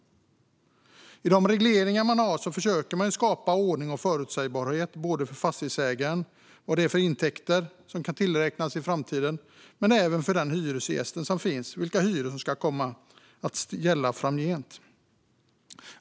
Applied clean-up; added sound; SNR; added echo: none; none; none; none.